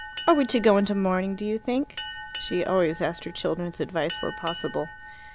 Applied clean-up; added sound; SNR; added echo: none; Boat, Water vehicle; 14 dB; none.